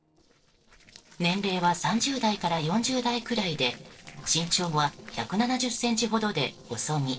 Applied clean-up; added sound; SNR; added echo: neural separator model SepFormer DNS4.